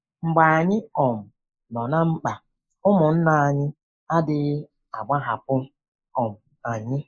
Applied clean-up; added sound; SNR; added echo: neural mask model Resemble Enhance denoiser.